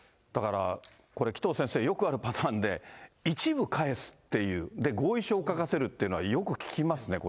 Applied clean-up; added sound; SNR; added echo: none; none; none; none.